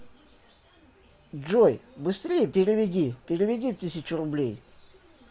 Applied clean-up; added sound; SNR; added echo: none; none; none; none.